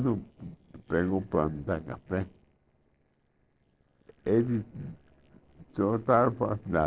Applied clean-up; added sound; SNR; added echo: neural separator model SepFormer DNS4.